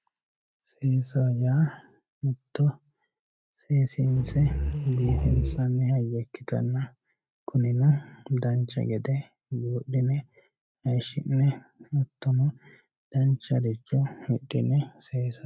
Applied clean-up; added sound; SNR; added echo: neural mask model RNNoise.